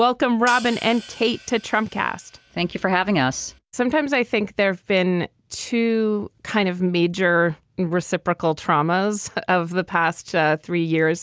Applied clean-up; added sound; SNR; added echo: none; Hi-hat; 20 dB; none.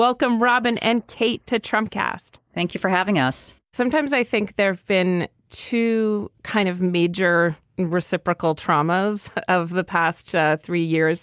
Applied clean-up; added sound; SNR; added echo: neural mask model Resemble Enhance denoiser.